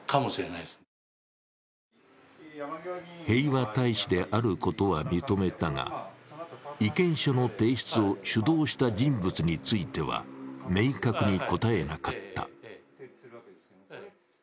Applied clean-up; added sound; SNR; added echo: none; none; none; none.